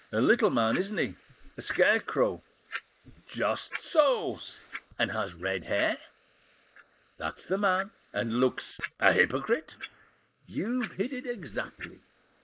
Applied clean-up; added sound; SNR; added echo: neural mask model Resemble Enhance denoiser.